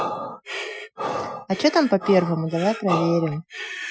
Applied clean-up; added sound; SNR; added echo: classical method Wiener filter.